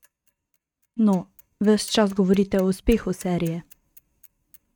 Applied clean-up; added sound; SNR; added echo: neural mask model RNNoise.